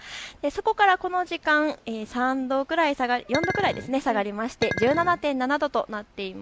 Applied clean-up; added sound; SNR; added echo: none; Chink, clink; 8 dB; none.